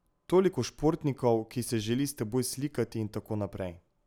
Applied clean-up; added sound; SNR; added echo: none; none; none; none.